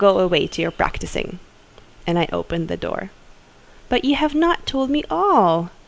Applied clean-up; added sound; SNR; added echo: none; none; none; none.